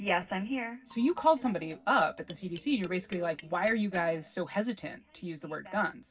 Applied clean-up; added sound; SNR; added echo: neural separator model SepFormer DNS4.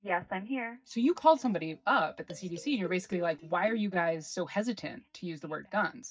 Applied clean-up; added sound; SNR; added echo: neural mask model DeepFilterNet 3.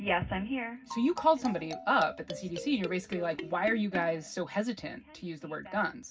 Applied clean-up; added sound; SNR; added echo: none; Marimba, xylophone; 12 dB; reverberation time 0.4 s.